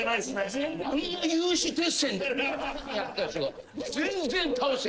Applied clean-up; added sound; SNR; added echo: neural separator model SepFormer DNS4.